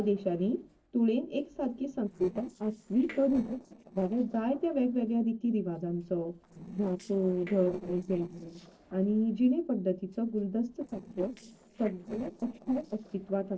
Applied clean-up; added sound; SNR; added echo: neural separator model SepFormer DNS4.